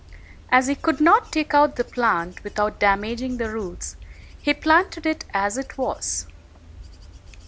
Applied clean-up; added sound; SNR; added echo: none; Wind / Bird / Insect; 18 dB; none.